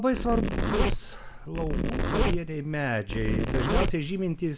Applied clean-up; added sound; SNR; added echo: none; Zipper (clothing); -2 dB; none.